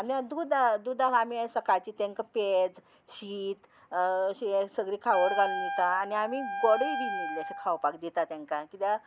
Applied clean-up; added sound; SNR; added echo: none; Wind instrument, woodwind instrument; 5 dB; none.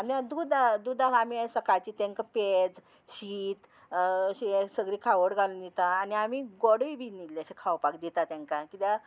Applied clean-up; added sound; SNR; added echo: none; none; none; none.